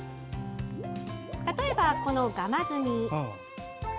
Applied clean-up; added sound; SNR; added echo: none; Water / Liquid; 16 dB; none.